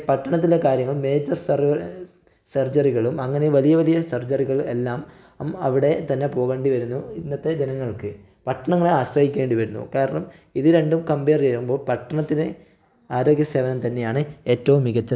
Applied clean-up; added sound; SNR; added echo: none; none; none; none.